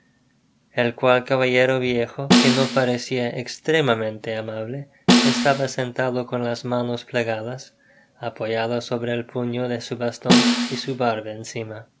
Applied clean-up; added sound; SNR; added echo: none; Snare drum; -3 dB; none.